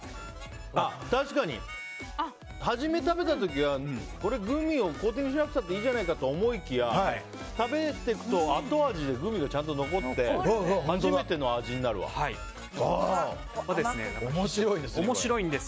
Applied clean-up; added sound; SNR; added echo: none; Harmonica; 18 dB; none.